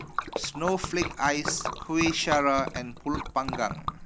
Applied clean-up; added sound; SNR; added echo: none; Liquid; 6 dB; none.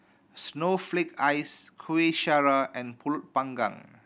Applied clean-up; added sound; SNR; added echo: none; none; none; none.